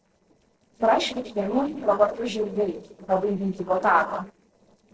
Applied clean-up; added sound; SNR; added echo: neural separator model SepFormer DNS4.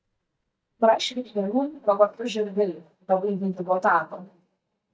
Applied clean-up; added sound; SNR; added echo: neural mask model DeepFilterNet 3.